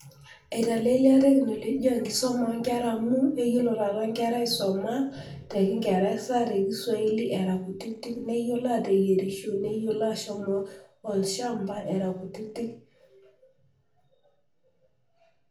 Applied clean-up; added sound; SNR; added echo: none; none; none; reverberation time 0.4 s.